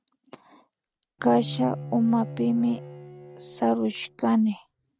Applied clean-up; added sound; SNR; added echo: neural mask model RNNoise.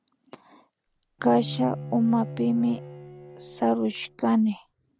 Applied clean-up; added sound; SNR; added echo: none; Bowed string instrument; 12 dB; none.